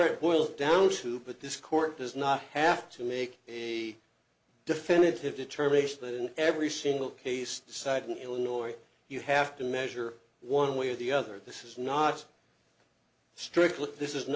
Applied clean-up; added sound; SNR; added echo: none; none; none; none.